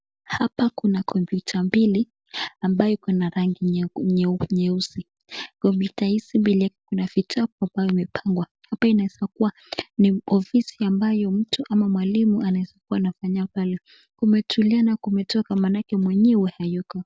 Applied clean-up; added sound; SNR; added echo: none; none; none; none.